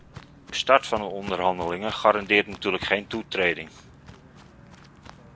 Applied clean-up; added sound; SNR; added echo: none; Walk, footsteps; 19 dB; none.